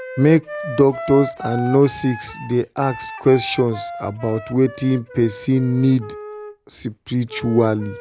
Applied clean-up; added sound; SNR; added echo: none; Wind instrument, woodwind instrument; 13 dB; none.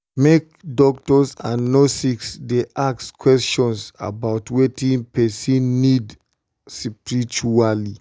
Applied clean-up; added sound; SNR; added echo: none; none; none; none.